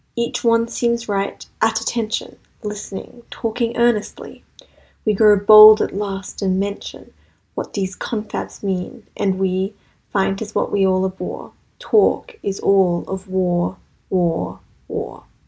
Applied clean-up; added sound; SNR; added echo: none; none; none; none.